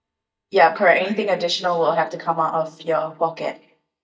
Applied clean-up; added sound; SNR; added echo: neural mask model DeepFilterNet 3.